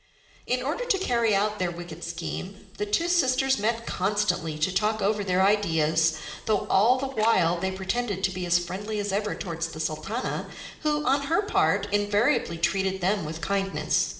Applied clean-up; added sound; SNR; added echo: none; Fire; 17 dB; reverberation time 1.2 s.